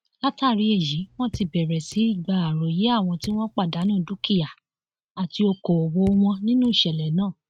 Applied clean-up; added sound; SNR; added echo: neural mask model RNNoise.